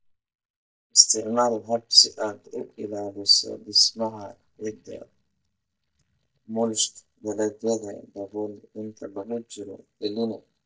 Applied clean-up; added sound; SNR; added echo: neural mask model DeepFilterNet 3.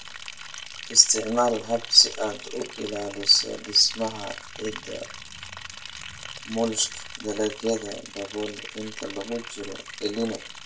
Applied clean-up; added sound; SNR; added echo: none; Liquid; 13 dB; reverberation time 0.2 s.